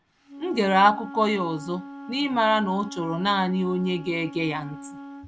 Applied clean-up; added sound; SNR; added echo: none; Wind instrument, woodwind instrument; 14 dB; none.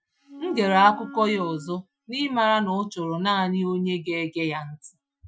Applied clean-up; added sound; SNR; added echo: classical method Wiener filter.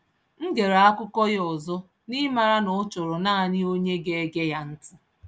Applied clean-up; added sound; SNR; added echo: none; none; none; none.